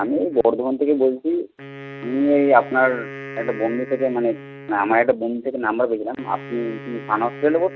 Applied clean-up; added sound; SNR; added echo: neural mask model RNNoise.